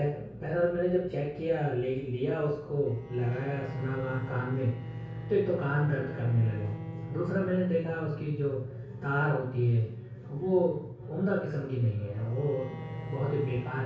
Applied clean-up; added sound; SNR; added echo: none; Bowed string instrument; 16 dB; reverberation time 0.6 s.